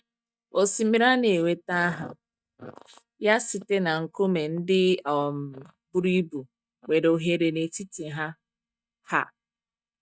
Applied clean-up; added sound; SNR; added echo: neural mask model DeepFilterNet 3.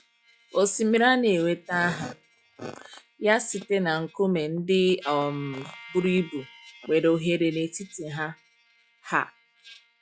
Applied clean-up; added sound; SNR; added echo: classical method log-MMSE.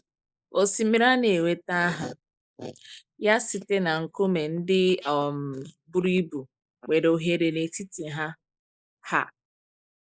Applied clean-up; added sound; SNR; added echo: neural mask model Resemble Enhance denoiser.